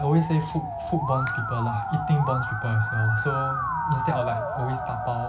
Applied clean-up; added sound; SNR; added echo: none; Musical instrument; 3 dB; none.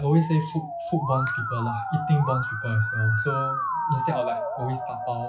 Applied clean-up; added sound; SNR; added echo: classical method log-MMSE.